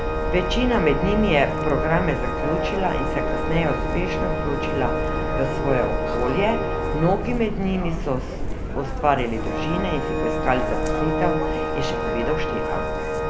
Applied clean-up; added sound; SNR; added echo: none; Organ + Subway, metro, underground; -1 dB; none.